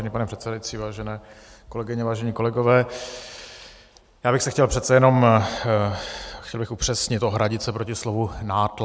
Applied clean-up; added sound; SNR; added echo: none; none; none; none.